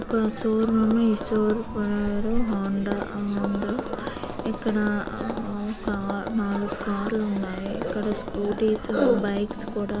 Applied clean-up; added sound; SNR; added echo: none; Tap; 8 dB; none.